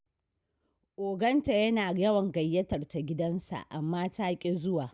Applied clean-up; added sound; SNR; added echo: none; none; none; none.